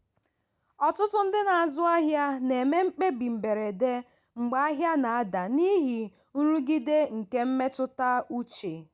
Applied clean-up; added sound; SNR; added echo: none; none; none; none.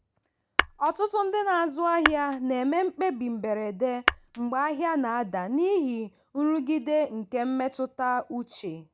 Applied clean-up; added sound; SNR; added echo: none; Tap / Glass; 2 dB; none.